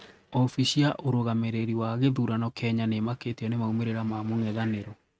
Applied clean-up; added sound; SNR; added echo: neural mask model RNNoise.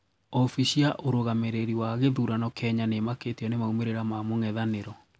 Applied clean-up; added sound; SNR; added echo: none; none; none; none.